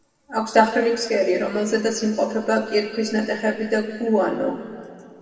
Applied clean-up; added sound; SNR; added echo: none; none; none; reverberation time 2.2 s.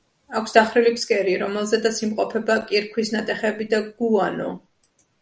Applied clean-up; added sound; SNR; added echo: none; none; none; none.